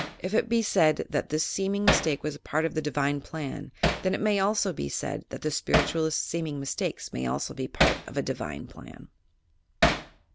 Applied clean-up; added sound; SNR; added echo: none; Hammer; 4 dB; none.